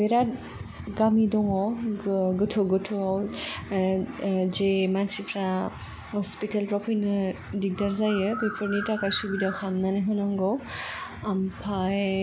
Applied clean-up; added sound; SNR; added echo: none; none; none; none.